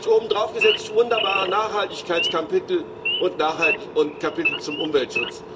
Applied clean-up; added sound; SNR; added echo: none; Idling / Wild animals; 5 dB; reverberation time 1.5 s.